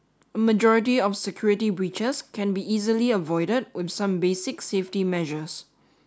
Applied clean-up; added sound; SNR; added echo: none; none; none; none.